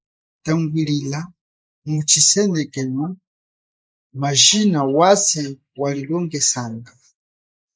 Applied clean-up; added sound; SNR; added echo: neural mask model Resemble Enhance denoiser.